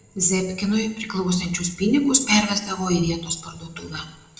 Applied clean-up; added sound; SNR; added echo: none; none; none; reverberation time 0.7 s.